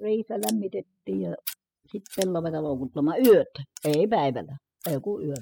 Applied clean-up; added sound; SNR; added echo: classical method spectral subtraction.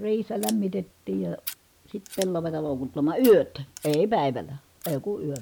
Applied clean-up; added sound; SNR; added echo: none; Scissors; 17 dB; none.